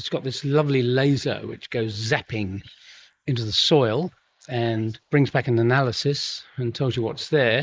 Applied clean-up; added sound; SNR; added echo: neural mask model Resemble Enhance denoiser.